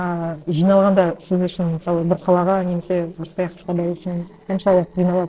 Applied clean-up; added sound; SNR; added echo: neural separator model SepFormer DNS4.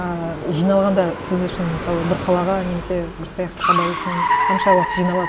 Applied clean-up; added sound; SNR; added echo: none; Car; 3 dB; none.